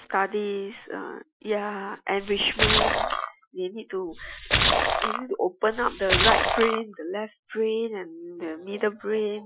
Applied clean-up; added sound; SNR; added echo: classical method Wiener filter.